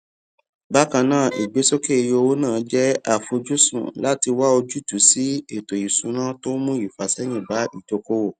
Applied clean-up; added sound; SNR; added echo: none; Wind instrument, woodwind instrument; 16 dB; none.